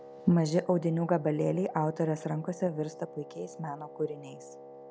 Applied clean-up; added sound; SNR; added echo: none; Wind instrument, woodwind instrument; 17 dB; none.